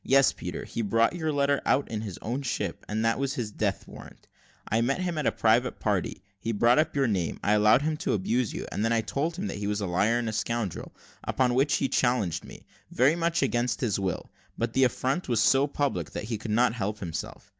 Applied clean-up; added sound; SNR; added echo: none; none; none; none.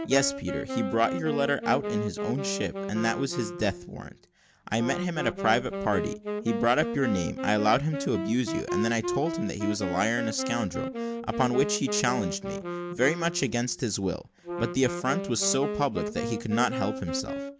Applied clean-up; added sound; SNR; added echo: none; Wind instrument, woodwind instrument; 5 dB; none.